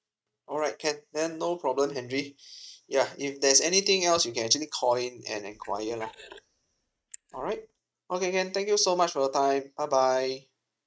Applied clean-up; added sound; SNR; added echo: neural mask model RNNoise.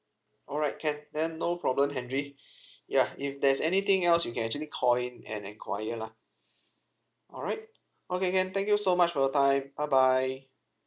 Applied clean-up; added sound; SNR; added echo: none; none; none; none.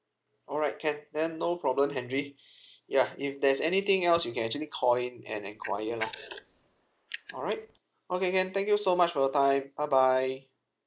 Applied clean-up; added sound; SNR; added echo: neural mask model Resemble Enhance denoiser.